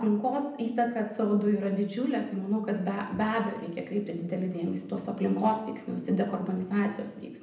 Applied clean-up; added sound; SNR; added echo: none; none; none; reverberation time 0.7 s.